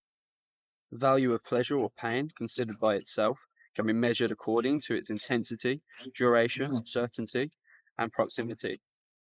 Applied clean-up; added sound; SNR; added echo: neural mask model Resemble Enhance denoiser.